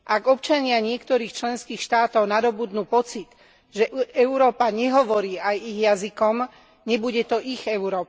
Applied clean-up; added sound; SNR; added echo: none; none; none; none.